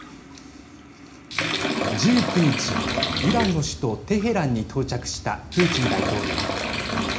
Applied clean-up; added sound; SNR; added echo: none; Bathtub (filling or washing) / Liquid; 3 dB; reverberation time 0.4 s.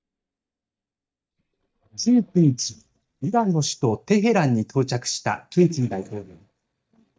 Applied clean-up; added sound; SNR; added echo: neural mask model DeepFilterNet 3.